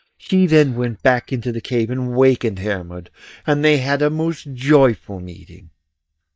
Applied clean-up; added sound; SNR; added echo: neural mask model DeepFilterNet 3.